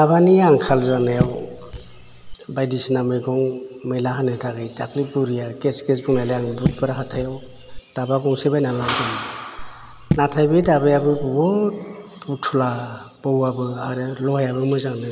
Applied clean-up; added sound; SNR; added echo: none; Raindrop / Drip; 8 dB; none.